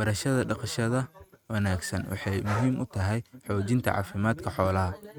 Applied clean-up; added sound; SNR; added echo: neural mask model RNNoise.